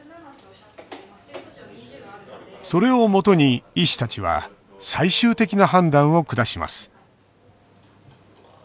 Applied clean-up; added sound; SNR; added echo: none; none; none; none.